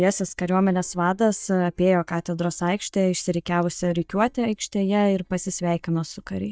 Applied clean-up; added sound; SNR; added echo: neural mask model DeepFilterNet 3.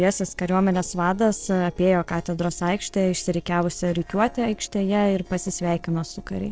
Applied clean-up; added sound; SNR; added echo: neural separator model SepFormer DNS4.